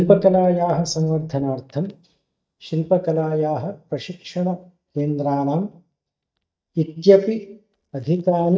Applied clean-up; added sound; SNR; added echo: neural mask model DeepFilterNet 3.